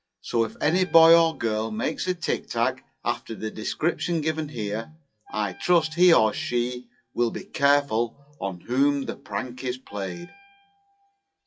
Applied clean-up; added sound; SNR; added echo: classical method WPE with log-MMSE.